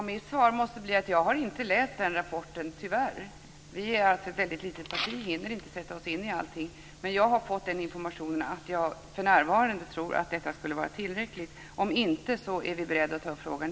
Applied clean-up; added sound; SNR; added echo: none; none; none; none.